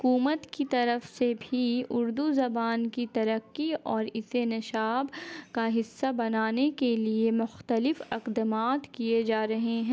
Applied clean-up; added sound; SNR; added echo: none; none; none; none.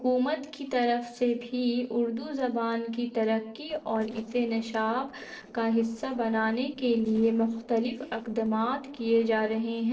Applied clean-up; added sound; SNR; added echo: neural separator model SepFormer DNS4.